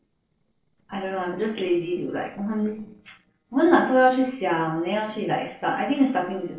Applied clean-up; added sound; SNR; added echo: neural separator model SepFormer DNS4.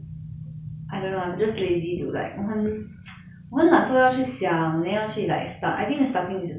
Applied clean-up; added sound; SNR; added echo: none; none; none; none.